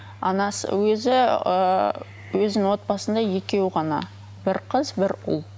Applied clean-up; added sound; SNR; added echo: none; none; none; none.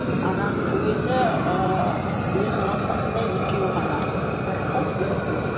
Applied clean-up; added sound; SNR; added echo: none; Fire; -3 dB; reverberation time 2.4 s.